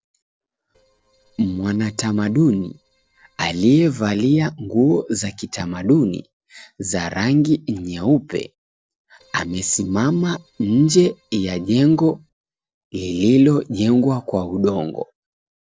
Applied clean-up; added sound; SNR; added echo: neural separator model SepFormer DNS4.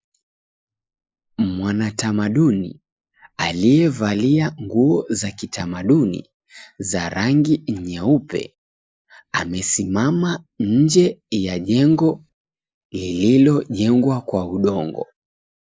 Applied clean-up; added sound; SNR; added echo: neural mask model Resemble Enhance denoiser.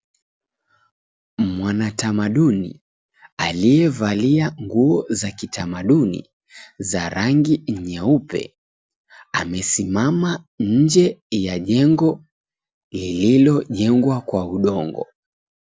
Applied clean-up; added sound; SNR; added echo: none; none; none; none.